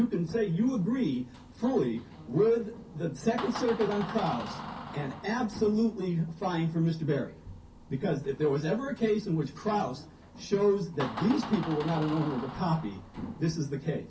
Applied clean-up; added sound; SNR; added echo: none; Door; 13 dB; reverberation time 0.3 s.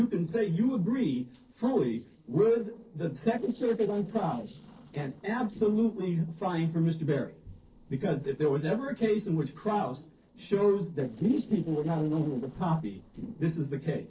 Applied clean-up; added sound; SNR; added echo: neural separator model SepFormer DNS4.